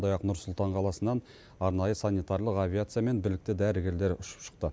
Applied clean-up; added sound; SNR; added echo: none; none; none; none.